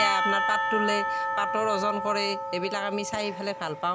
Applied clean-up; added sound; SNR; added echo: none; Church bell / Percussion; 0 dB; none.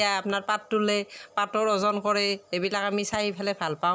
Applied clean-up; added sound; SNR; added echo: none; none; none; none.